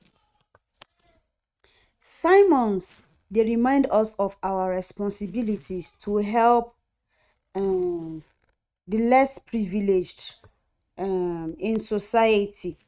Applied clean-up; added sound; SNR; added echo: neural mask model RNNoise.